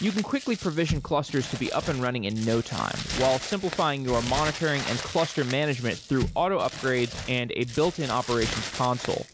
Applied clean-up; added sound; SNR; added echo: none; Crumpling, crinkling; 9 dB; none.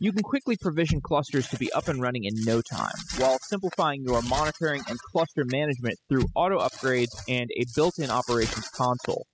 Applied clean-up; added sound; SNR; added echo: classical method spectral subtraction.